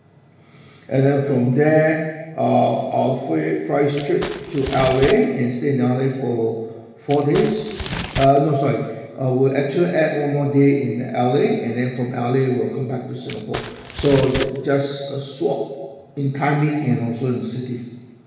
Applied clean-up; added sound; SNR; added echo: none; Crumpling, crinkling; 10 dB; reverberation time 1.2 s.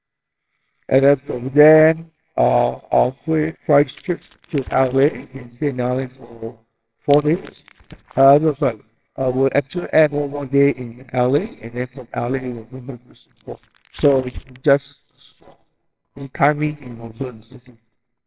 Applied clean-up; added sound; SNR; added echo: neural separator model SepFormer WHAMR!.